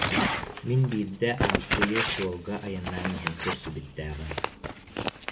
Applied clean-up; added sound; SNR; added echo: none; Crumpling, crinkling / Tearing; -4 dB; none.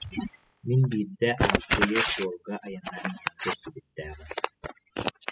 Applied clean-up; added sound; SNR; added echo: classical method spectral subtraction.